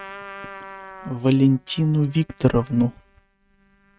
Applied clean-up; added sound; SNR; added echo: neural mask model RNNoise.